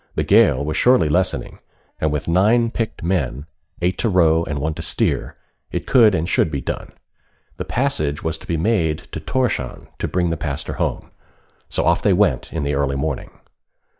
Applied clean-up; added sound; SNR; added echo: neural mask model DeepFilterNet 3.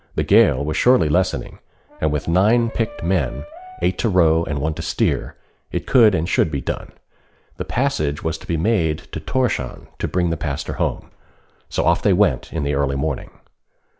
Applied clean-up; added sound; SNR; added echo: none; Brass instrument; 19 dB; none.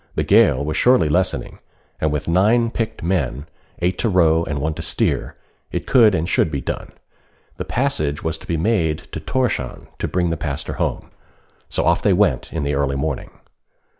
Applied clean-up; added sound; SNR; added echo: none; none; none; none.